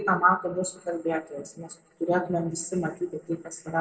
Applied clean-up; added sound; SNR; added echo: none; none; none; reverberation time 1.1 s.